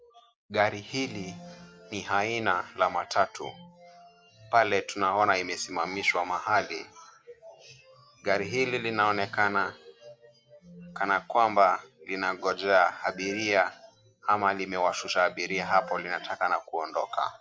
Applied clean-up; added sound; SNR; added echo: none; none; none; none.